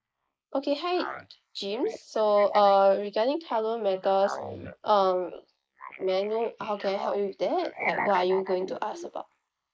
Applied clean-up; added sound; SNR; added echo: neural mask model Resemble Enhance denoiser.